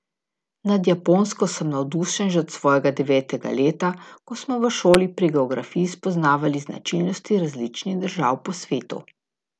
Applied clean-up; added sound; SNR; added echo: none; none; none; none.